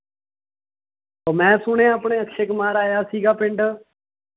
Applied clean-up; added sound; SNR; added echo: none; none; none; none.